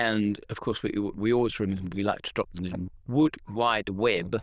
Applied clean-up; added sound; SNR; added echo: neural diffusion model UNIVERSE++.